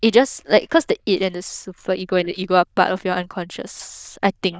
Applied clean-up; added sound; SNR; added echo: neural diffusion model UNIVERSE++.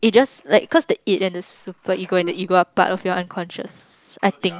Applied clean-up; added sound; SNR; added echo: neural mask model Resemble Enhance denoiser.